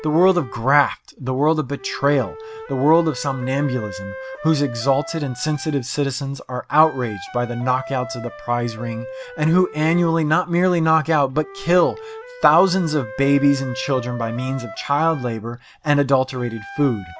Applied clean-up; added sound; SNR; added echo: none; Wind instrument, woodwind instrument; 16 dB; none.